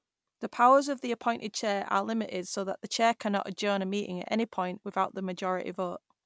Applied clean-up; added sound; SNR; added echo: none; none; none; none.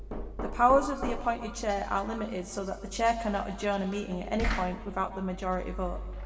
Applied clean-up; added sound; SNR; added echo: none; Knock; 7 dB; reverberation time 1.9 s.